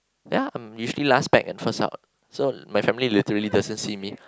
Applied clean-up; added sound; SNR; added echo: none; none; none; none.